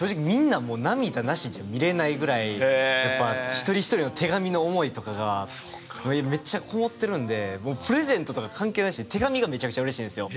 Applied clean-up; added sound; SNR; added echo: none; none; none; none.